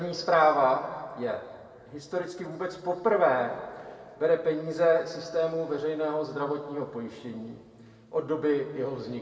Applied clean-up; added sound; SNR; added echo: none; none; none; reverberation time 1.9 s.